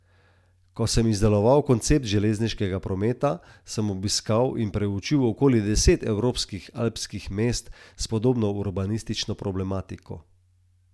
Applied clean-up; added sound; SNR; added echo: none; none; none; none.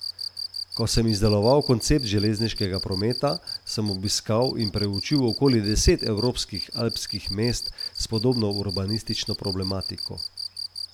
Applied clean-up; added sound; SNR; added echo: none; Cricket; 9 dB; none.